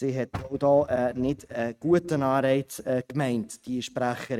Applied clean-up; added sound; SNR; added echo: neural mask model RNNoise.